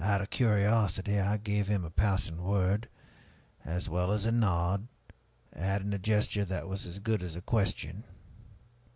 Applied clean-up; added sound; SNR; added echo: none; none; none; none.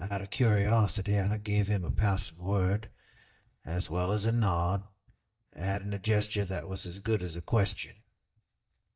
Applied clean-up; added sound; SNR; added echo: neural mask model DeepFilterNet 3.